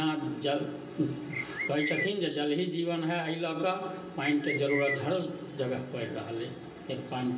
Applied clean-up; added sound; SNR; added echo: none; Bird; 8 dB; reverberation time 0.2 s.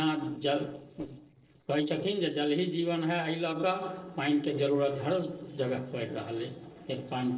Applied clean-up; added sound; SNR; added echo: neural separator model SepFormer DNS4.